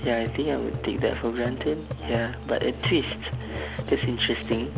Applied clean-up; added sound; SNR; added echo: none; Musical instrument; 6 dB; none.